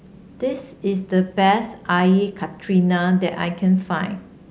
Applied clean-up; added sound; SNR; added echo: none; none; none; none.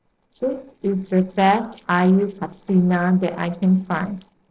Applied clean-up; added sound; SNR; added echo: neural separator model SepFormer DNS4.